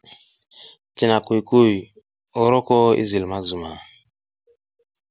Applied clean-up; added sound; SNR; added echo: none; none; none; none.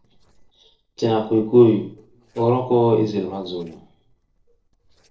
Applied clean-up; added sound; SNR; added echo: neural separator model SepFormer DNS4.